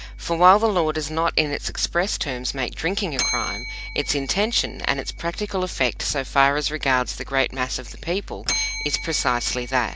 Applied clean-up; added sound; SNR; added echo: none; Bell; 12 dB; none.